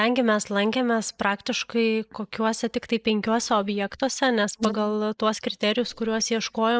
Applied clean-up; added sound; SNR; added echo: neural mask model Resemble Enhance denoiser.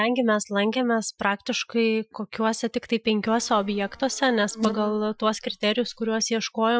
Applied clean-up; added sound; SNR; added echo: classical method Wiener filter.